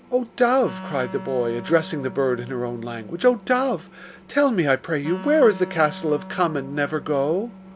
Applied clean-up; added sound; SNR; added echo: none; Wind instrument, woodwind instrument; 16 dB; none.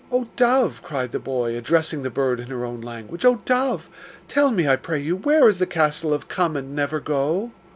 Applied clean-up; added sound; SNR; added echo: none; none; none; none.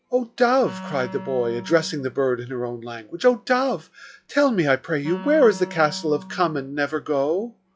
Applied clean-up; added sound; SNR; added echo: classical method log-MMSE.